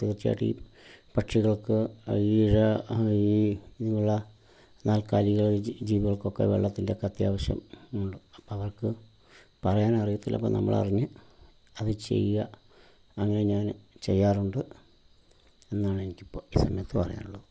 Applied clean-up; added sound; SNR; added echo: none; none; none; none.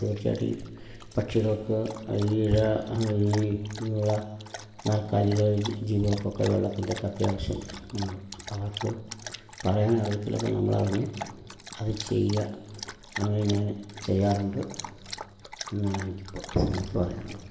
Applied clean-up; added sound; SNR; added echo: none; Dog; 15 dB; reverberation time 2.0 s.